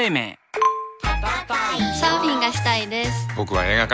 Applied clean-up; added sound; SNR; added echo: none; none; none; none.